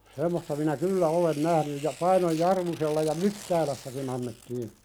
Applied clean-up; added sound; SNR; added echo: none; Tearing; 20 dB; none.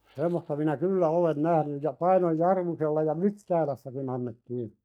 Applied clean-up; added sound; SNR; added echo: neural mask model DeepFilterNet 3.